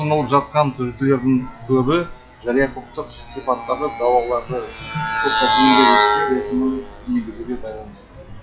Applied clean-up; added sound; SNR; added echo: classical method WPE with log-MMSE.